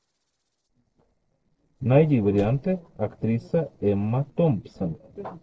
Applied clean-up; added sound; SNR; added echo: neural separator model SepFormer DNS4.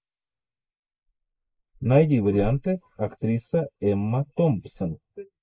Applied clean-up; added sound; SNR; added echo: neural mask model Resemble Enhance denoiser.